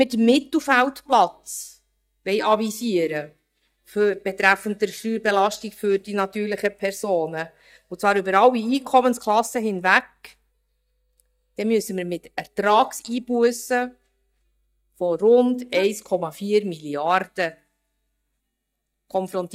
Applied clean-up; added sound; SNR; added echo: neural mask model DeepFilterNet 3.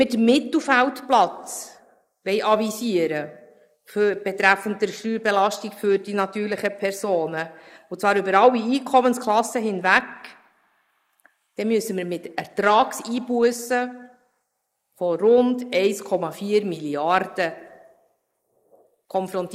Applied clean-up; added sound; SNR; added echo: neural mask model Resemble Enhance denoiser.